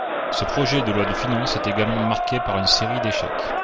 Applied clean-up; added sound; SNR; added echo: none; Crowd; 0 dB; none.